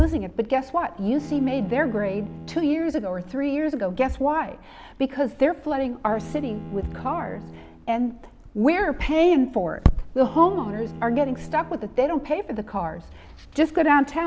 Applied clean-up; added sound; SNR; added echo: none; Bowed string instrument; 17 dB; none.